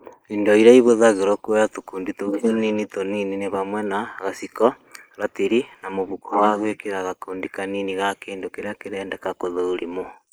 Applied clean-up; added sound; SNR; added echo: neural mask model Resemble Enhance denoiser.